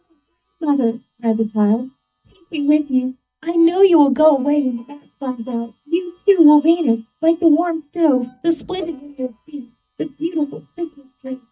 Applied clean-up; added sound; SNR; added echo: neural mask model DeepFilterNet 3.